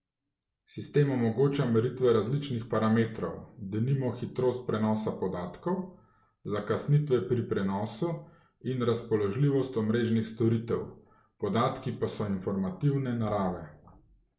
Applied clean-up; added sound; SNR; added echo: none; none; none; none.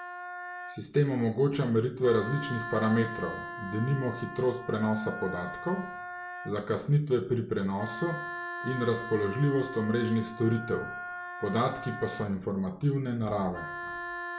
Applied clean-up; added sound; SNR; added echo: none; Wind instrument, woodwind instrument; 10 dB; none.